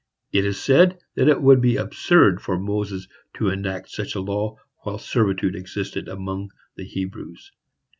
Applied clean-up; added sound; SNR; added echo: none; none; none; none.